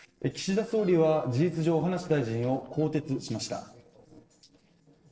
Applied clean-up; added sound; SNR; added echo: neural separator model SepFormer DNS4.